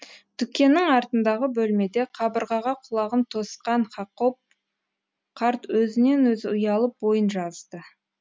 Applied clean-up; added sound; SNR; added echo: none; none; none; none.